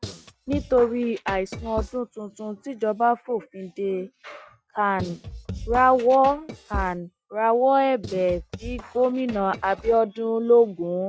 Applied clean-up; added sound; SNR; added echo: neural mask model RNNoise.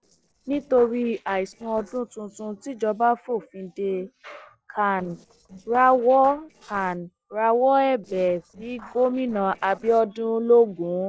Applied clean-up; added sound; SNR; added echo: neural separator model SepFormer DNS4.